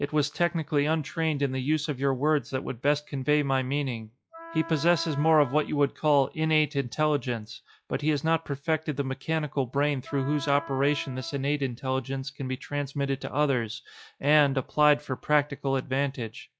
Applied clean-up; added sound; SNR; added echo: classical method log-MMSE.